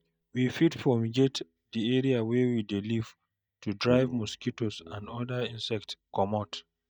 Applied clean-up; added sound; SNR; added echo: neural mask model DeepFilterNet 3.